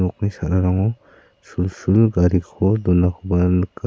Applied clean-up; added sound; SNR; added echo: none; none; none; none.